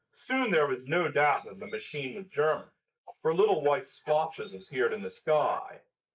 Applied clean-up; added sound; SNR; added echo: neural mask model Resemble Enhance denoiser.